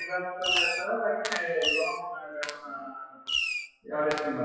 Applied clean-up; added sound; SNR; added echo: classical method WPE with log-MMSE.